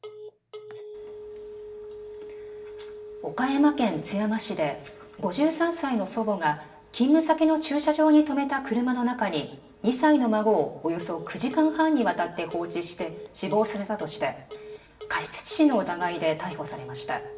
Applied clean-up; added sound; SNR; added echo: none; Telephone; 17 dB; reverberation time 0.6 s.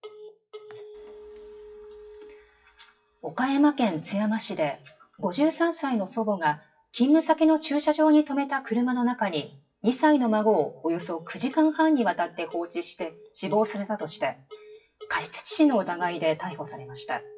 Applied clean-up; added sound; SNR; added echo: classical method WPE with log-MMSE.